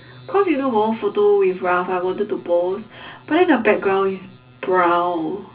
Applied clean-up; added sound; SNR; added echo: none; none; none; reverberation time 0.4 s.